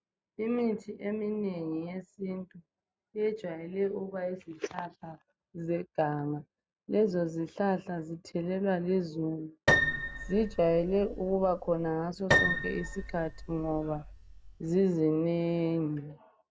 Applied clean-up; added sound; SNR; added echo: none; Piano; 1 dB; none.